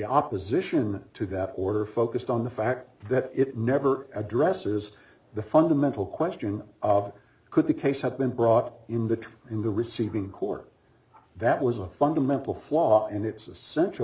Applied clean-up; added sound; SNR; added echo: none; none; none; none.